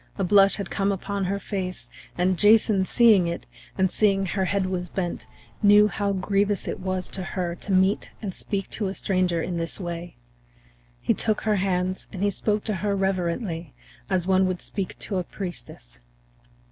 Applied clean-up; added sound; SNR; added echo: none; Bird; 17 dB; none.